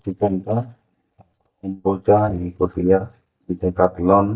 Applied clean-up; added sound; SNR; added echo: neural mask model DeepFilterNet 3.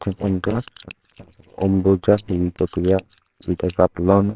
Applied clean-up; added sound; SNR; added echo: neural separator model SepFormer WHAMR!.